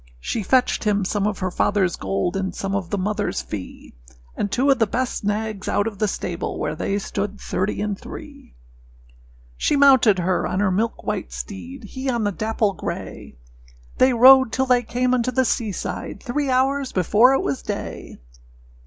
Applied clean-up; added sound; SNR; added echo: none; none; none; none.